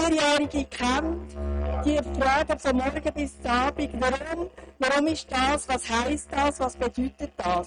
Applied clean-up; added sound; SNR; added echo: neural mask model RNNoise.